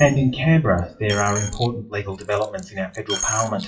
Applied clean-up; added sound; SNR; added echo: classical method WPE with log-MMSE.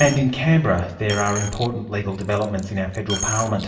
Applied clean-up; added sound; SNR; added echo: none; Coin (dropping); 12 dB; reverberation time 0.8 s.